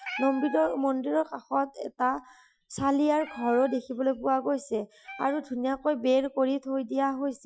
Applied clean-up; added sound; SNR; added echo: classical method Wiener filter.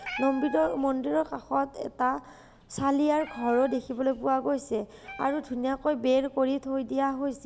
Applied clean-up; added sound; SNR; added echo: none; Meow; 18 dB; none.